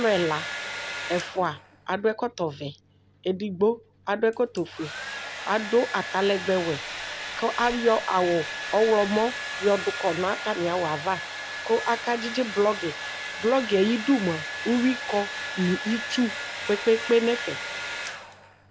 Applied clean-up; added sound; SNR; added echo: none; Domestic sounds, home sounds; 9 dB; none.